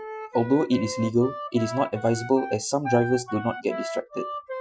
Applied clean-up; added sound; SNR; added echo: classical method Wiener filter.